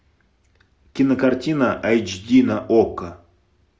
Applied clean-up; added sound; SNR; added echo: none; none; none; none.